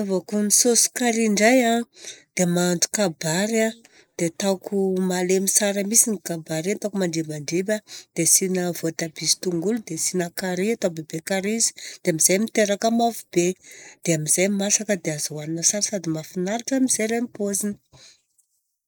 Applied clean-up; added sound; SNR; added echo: neural mask model Resemble Enhance denoiser.